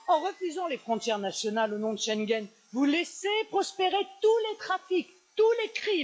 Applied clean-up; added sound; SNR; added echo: classical method log-MMSE.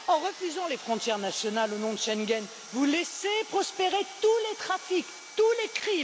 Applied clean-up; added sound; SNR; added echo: none; Sawing; 16 dB; none.